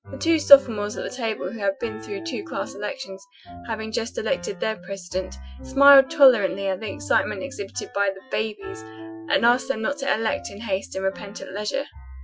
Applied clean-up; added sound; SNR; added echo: classical method Wiener filter.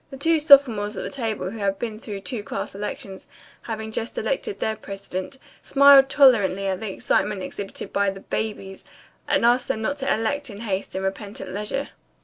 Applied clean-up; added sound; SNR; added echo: none; none; none; none.